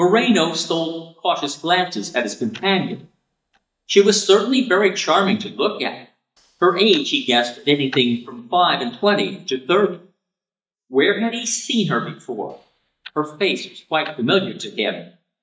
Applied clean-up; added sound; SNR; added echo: neural mask model DeepFilterNet 3.